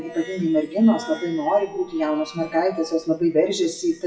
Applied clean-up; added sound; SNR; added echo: classical method WPE with log-MMSE.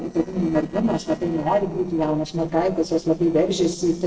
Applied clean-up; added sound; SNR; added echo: neural separator model SepFormer DNS4.